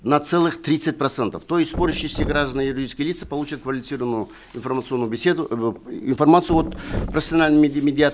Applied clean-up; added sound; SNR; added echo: none; Thump, thud; 13 dB; none.